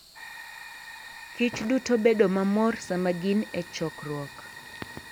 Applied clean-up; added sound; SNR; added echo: none; Fire; 16 dB; none.